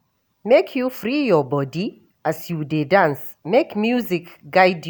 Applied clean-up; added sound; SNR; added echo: none; none; none; none.